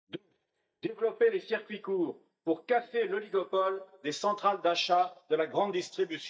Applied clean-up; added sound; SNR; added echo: neural mask model DeepFilterNet 3.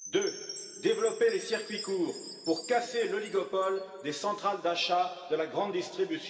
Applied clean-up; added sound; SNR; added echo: none; Chime; 15 dB; reverberation time 2.3 s.